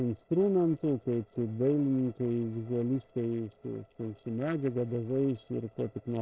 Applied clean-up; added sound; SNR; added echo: neural separator model SepFormer DNS4.